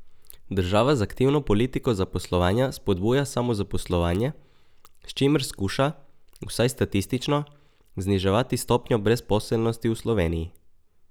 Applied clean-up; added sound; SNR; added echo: none; none; none; none.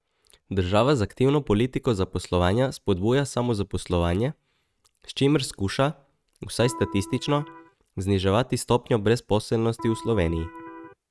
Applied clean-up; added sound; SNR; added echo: neural mask model RNNoise.